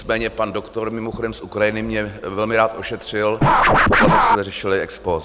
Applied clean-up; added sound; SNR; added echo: none; Scratching (performance technique); -4 dB; none.